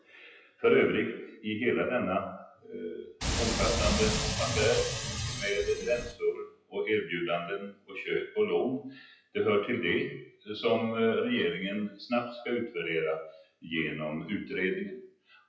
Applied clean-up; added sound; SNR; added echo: classical method WPE with log-MMSE.